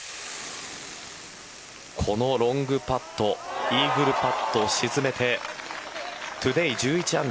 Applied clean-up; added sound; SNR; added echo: none; Boiling / Hiss; 17 dB; none.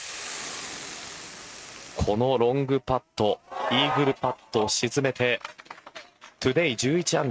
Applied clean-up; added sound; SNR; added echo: neural mask model RNNoise.